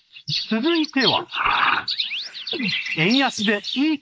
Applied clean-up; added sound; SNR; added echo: neural mask model Resemble Enhance denoiser.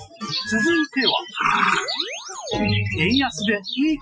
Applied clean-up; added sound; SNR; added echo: classical method Wiener filter.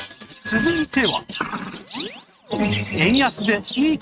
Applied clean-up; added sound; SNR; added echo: neural mask model RNNoise.